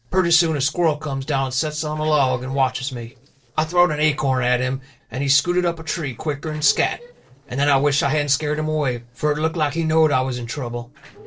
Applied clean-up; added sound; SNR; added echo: neural separator model SepFormer DNS4.